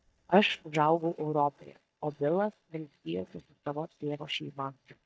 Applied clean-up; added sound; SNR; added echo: neural mask model DeepFilterNet 3.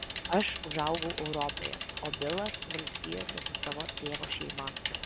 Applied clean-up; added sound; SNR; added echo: none; Bicycle; -4 dB; none.